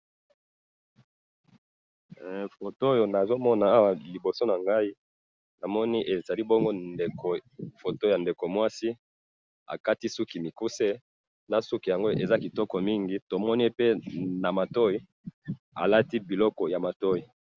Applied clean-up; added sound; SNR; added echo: none; none; none; none.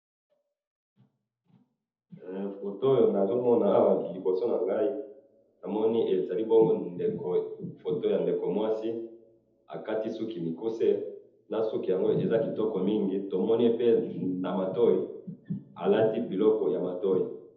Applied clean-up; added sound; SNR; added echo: none; none; none; reverberation time 0.7 s.